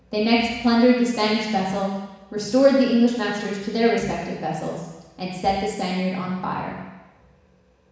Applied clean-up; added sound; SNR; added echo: none; none; none; reverberation time 1.1 s.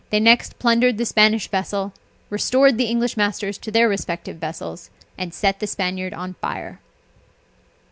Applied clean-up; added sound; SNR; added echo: none; none; none; none.